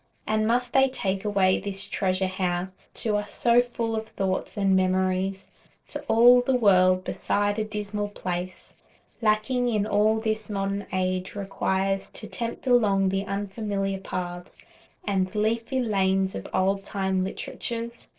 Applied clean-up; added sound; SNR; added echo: neural separator model SepFormer DNS4.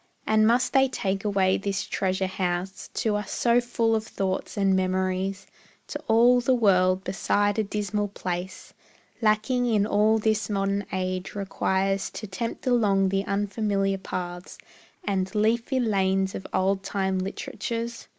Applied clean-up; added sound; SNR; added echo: none; none; none; none.